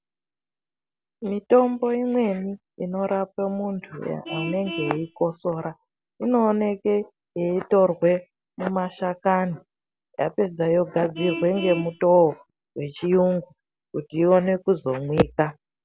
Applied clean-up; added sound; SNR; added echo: none; Vehicle horn, car horn, honking; 17 dB; none.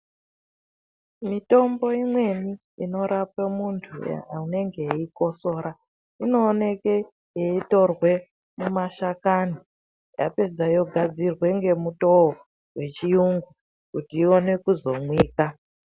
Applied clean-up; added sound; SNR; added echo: none; none; none; none.